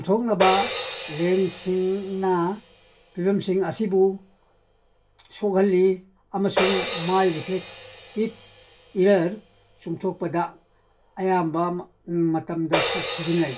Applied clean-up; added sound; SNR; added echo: none; Crash cymbal; 3 dB; reverberation time 0.2 s.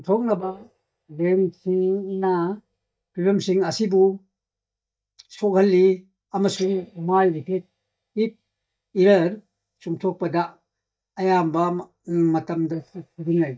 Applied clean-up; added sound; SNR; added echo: neural mask model DeepFilterNet 3.